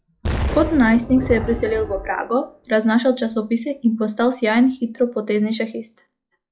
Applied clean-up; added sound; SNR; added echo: classical method log-MMSE.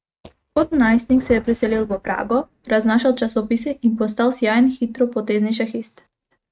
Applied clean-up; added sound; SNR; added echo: neural mask model RNNoise.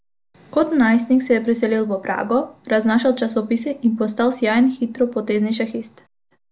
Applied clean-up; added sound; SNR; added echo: none; none; none; none.